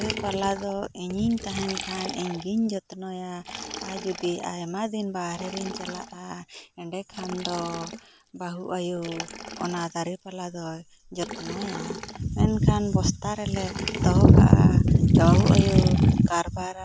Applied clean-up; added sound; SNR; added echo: none; Liquid; 15 dB; none.